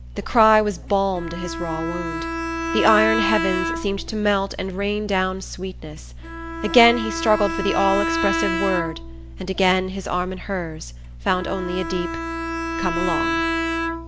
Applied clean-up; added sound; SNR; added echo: none; Bowed string instrument; 5 dB; none.